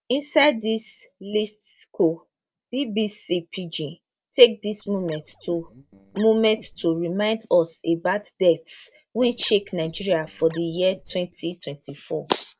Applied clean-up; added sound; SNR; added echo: neural separator model SepFormer DNS4.